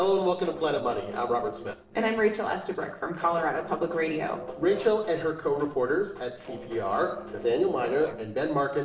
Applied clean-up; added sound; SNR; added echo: neural separator model SepFormer DNS4.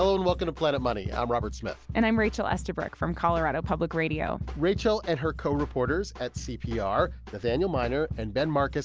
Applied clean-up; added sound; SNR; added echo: none; none; none; none.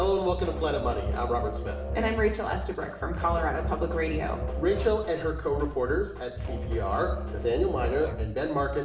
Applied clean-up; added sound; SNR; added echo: none; Musical instrument; 7 dB; reverberation time 0.7 s.